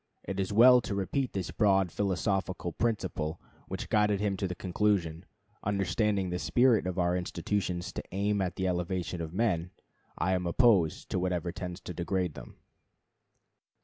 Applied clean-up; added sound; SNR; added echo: none; none; none; none.